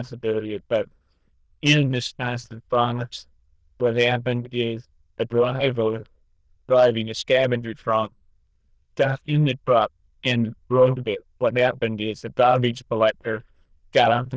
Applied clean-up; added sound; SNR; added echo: neural diffusion model UNIVERSE++.